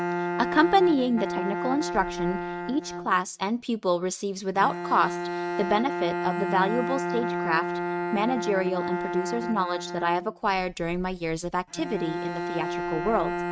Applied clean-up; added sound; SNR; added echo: neural mask model RNNoise.